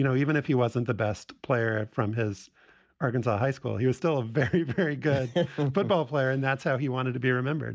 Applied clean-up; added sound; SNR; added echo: none; none; none; none.